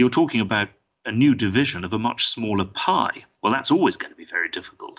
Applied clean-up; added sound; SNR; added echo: none; none; none; none.